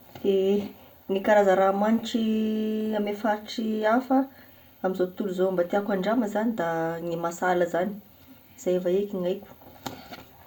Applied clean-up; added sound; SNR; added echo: none; none; none; reverberation time 0.2 s.